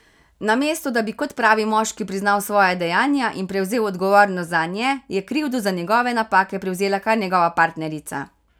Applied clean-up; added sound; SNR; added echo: none; none; none; none.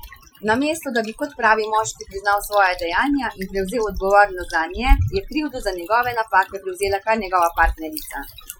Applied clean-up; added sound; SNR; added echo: classical method Wiener filter.